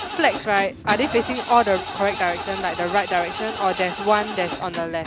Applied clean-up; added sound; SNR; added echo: none; Engine starting / Car; 7 dB; none.